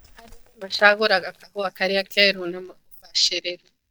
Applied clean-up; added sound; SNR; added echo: neural mask model DeepFilterNet 3.